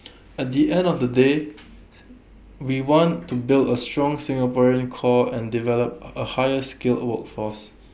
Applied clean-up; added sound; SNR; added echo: none; none; none; none.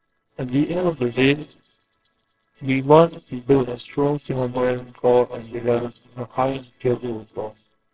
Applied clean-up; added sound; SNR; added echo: neural separator model SepFormer WHAMR!.